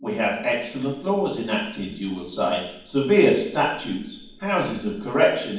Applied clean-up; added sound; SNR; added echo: none; none; none; reverberation time 1.2 s.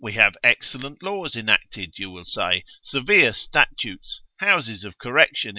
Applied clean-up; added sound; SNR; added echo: none; none; none; none.